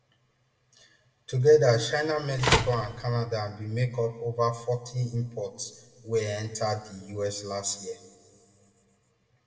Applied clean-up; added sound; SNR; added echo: none; Telephone; 0 dB; reverberation time 1.5 s.